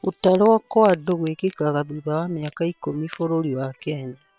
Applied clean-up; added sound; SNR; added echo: neural separator model SepFormer WHAM!.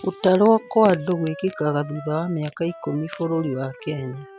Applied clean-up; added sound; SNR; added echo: none; Wind instrument, woodwind instrument; 19 dB; none.